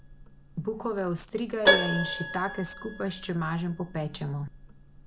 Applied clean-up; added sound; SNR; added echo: none; Keyboard (musical); -1 dB; none.